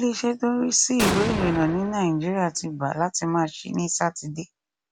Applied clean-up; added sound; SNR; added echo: none; Explosion; 5 dB; none.